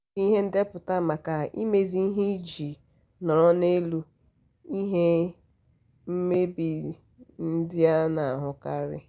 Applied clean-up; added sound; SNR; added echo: none; none; none; none.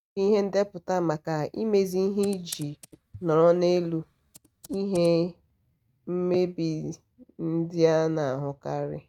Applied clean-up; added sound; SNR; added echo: neural mask model RNNoise.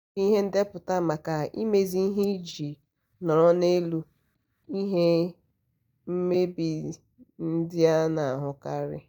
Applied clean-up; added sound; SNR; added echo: neural mask model DeepFilterNet 3.